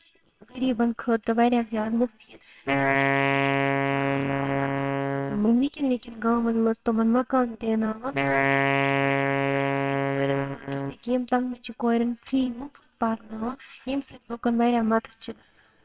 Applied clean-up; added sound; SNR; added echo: neural separator model SepFormer WHAMR!.